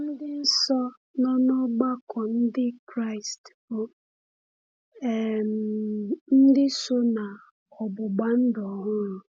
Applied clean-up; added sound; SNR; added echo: none; none; none; none.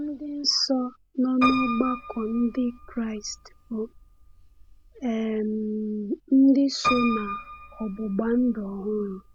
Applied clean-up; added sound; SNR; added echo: none; Piano; 9 dB; none.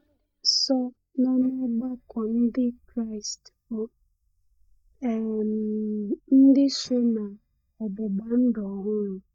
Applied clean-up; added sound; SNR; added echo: neural mask model DeepFilterNet 3.